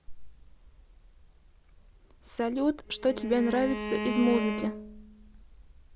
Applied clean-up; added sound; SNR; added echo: none; Bowed string instrument; 4 dB; none.